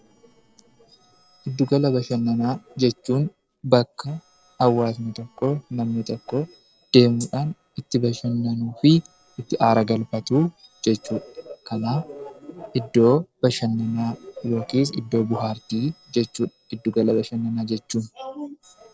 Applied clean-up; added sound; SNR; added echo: neural separator model SepFormer DNS4.